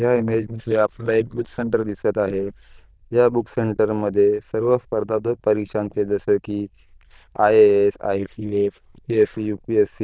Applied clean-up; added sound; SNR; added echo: neural diffusion model UNIVERSE++.